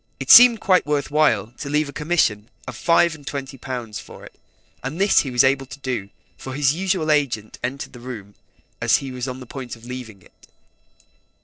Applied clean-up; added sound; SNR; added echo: neural separator model SepFormer DNS4.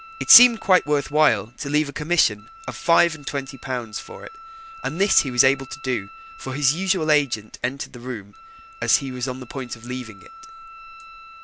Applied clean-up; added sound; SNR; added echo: none; Wind instrument, woodwind instrument; 20 dB; none.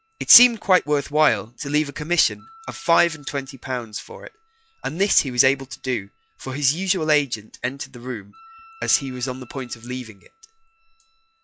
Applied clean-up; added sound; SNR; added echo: classical method log-MMSE.